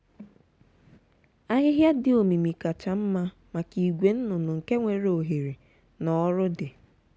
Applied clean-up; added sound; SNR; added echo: none; none; none; none.